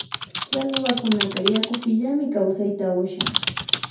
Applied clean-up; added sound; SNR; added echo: none; Typing; 4 dB; reverberation time 0.6 s.